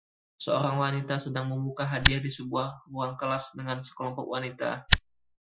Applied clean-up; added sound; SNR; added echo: classical method Wiener filter.